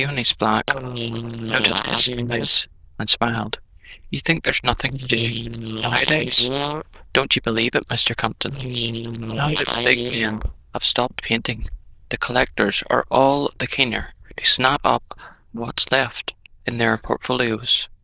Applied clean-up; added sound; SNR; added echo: neural diffusion model UNIVERSE++.